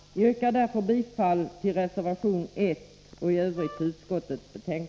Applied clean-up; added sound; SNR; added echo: none; Wind instrument, woodwind instrument; 18 dB; none.